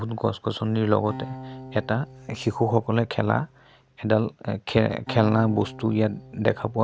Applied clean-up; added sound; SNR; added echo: none; Acoustic guitar; 18 dB; none.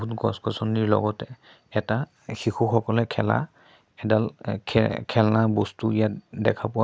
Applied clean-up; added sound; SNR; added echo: none; none; none; none.